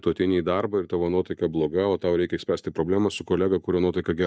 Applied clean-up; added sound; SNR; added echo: neural mask model DeepFilterNet 3.